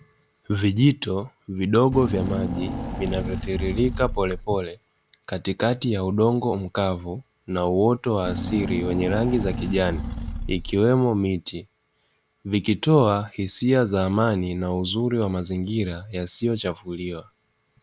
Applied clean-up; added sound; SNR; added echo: none; Engine / Car; 5 dB; none.